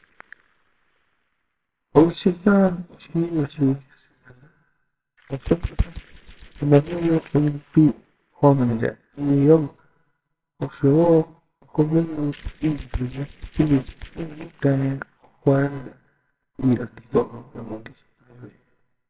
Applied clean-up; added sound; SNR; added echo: neural separator model SepFormer WHAMR!.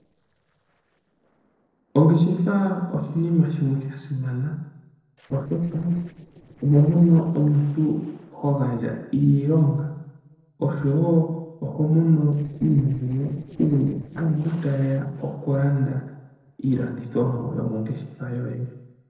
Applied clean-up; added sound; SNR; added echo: neural separator model SepFormer DNS4.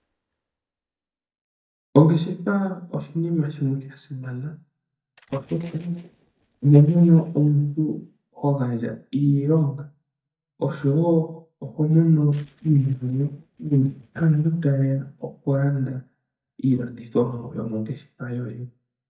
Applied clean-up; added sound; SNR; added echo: neural mask model DeepFilterNet 3.